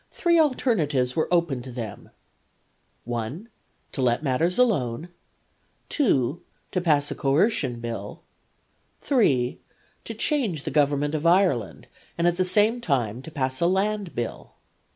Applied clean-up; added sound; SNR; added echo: none; none; none; none.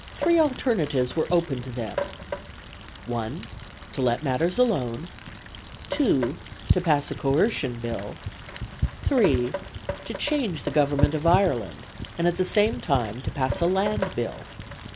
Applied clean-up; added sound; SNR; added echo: none; Rain; 7 dB; none.